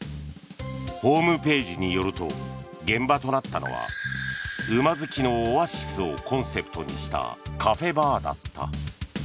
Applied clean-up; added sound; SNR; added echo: none; none; none; none.